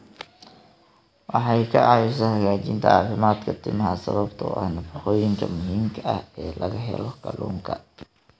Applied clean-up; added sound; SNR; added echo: none; none; none; none.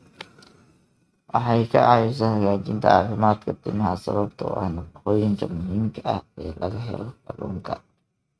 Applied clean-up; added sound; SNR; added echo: neural mask model RNNoise.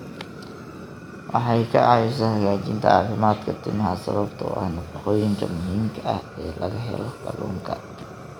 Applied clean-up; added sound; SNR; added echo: none; Fire; 15 dB; none.